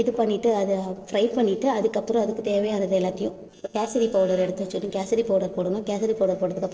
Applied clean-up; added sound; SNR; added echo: neural separator model SepFormer DNS4.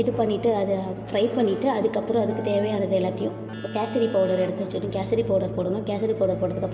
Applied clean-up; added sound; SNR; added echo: none; Keyboard (musical); 11 dB; reverberation time 1.9 s.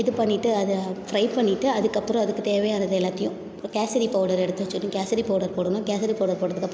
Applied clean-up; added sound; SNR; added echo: none; none; none; none.